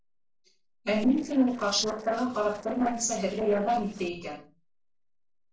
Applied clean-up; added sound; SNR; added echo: neural separator model SepFormer DNS4.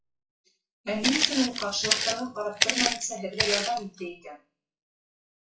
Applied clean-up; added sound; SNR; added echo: classical method WPE with log-MMSE.